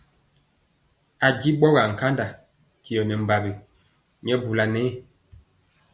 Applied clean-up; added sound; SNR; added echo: none; none; none; none.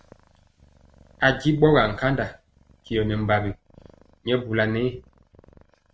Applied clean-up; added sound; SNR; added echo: neural mask model RNNoise.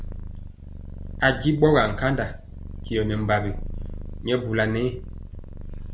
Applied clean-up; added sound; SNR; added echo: none; Purr; 8 dB; none.